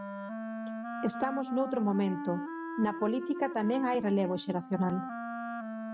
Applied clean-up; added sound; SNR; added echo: neural mask model RNNoise.